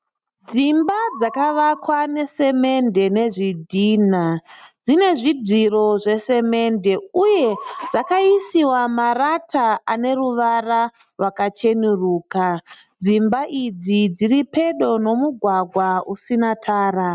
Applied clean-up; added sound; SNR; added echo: neural mask model RNNoise.